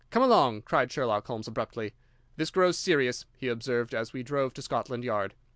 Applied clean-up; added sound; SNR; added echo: none; none; none; none.